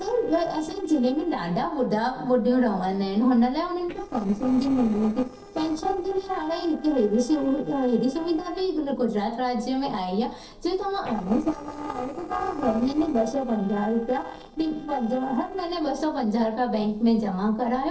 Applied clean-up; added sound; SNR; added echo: neural separator model SepFormer DNS4.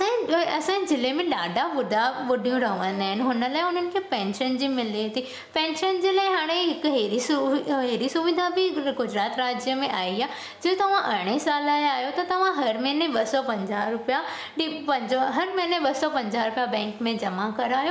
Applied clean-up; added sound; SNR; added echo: none; none; none; none.